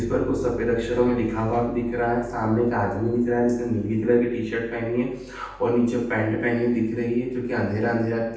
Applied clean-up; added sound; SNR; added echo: none; Bass guitar; 19 dB; reverberation time 0.9 s.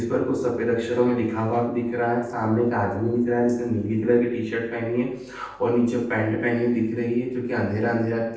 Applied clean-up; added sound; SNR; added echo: neural separator model SepFormer DNS4.